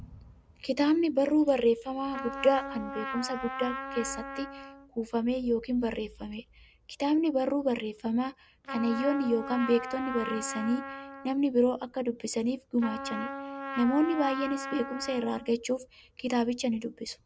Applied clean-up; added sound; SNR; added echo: none; Trumpet; 9 dB; none.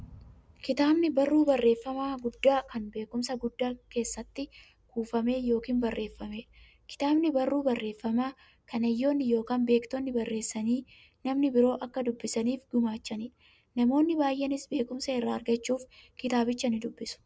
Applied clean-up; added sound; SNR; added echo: none; none; none; none.